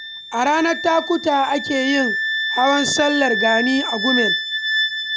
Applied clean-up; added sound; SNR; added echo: none; Wind instrument, woodwind instrument; 3 dB; none.